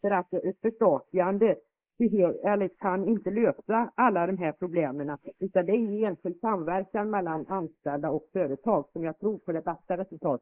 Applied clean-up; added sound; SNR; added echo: neural mask model Resemble Enhance denoiser.